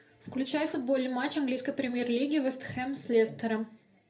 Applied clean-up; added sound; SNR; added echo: none; none; none; reverberation time 0.3 s.